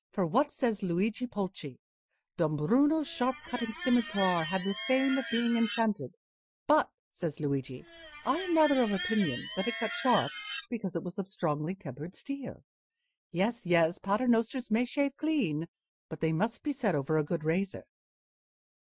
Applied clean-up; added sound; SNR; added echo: classical method Wiener filter.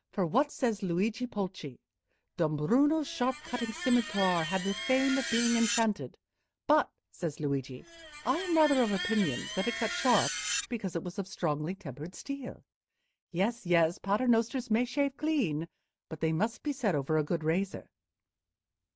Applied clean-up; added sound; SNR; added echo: none; Screech; 7 dB; none.